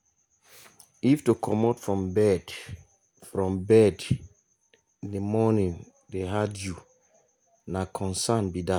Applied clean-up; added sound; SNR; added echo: none; none; none; none.